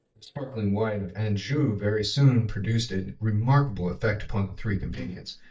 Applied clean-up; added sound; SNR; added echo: neural mask model DeepFilterNet 3.